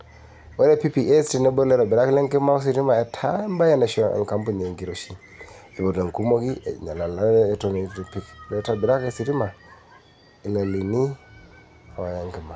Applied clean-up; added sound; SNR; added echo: none; none; none; none.